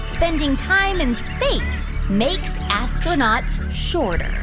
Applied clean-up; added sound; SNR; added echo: none; Bird; 12 dB; none.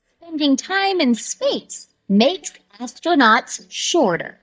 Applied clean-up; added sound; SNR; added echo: neural mask model DeepFilterNet 3.